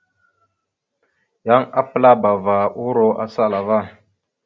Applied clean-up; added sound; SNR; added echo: none; none; none; none.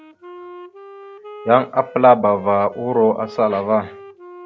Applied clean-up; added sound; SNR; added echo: none; Wind instrument, woodwind instrument; 19 dB; none.